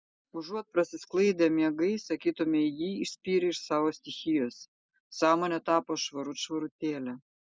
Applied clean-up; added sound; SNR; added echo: none; none; none; none.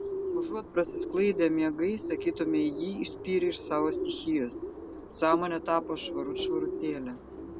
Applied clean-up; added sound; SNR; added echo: none; Bird; 6 dB; none.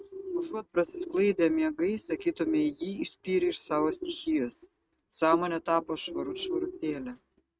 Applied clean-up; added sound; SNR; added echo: neural mask model RNNoise.